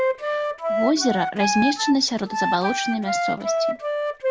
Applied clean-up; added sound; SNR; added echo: none; Wind instrument, woodwind instrument; 0 dB; none.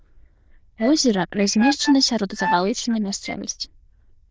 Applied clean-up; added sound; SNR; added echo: neural diffusion model UNIVERSE++.